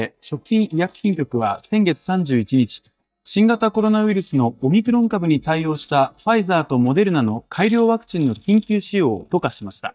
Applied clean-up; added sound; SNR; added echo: neural mask model DeepFilterNet 3.